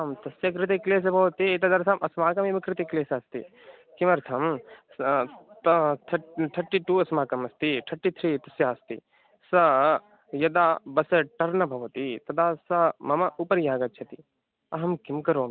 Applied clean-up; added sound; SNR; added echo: none; none; none; none.